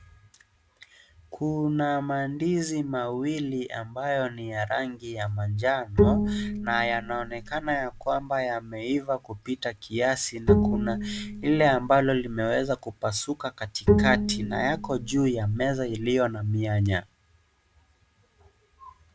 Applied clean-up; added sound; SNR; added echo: none; Bowed string instrument; -1 dB; none.